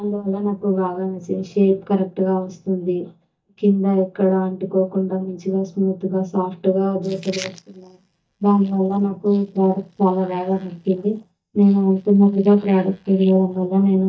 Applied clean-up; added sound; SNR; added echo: neural mask model DeepFilterNet 3.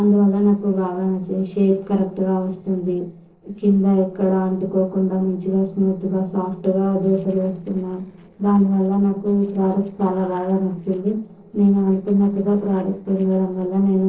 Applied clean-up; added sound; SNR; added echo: neural separator model SepFormer DNS4.